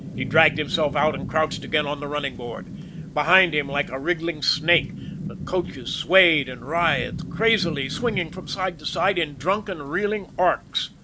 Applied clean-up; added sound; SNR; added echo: none; Rain / Thunderstorm; 11 dB; none.